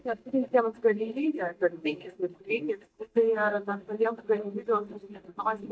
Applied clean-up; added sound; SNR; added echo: neural mask model DeepFilterNet 3.